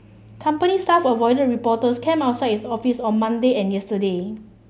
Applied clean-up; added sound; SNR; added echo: none; none; none; none.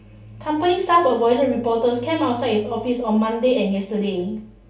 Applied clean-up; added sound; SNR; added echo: none; none; none; reverberation time 0.3 s.